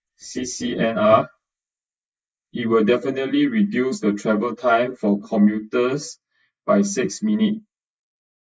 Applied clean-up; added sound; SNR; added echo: neural mask model Resemble Enhance denoiser.